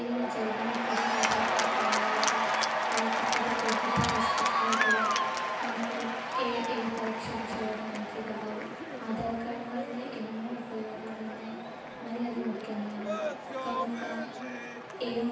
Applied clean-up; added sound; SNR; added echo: none; Applause / Cheering; -4 dB; reverberation time 0.9 s.